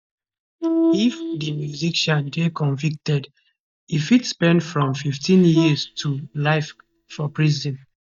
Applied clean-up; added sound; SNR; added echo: neural mask model DeepFilterNet 3.